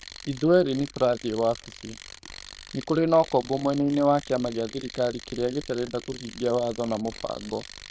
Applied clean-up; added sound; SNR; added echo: neural diffusion model UNIVERSE++.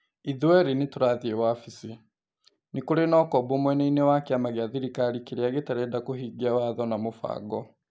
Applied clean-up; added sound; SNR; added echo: none; none; none; none.